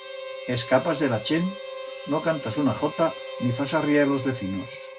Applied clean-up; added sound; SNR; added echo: none; Harmonica; 11 dB; none.